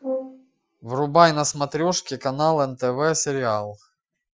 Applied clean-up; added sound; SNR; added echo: classical method Wiener filter.